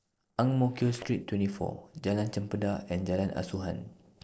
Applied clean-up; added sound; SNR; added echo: neural separator model SepFormer DNS4.